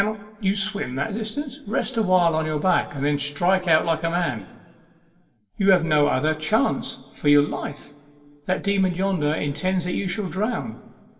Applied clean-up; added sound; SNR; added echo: none; none; none; reverberation time 1.5 s.